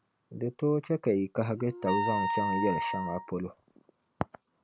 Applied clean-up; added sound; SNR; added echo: none; Wind instrument, woodwind instrument; 3 dB; none.